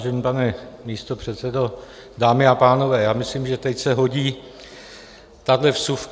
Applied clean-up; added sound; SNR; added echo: none; none; none; none.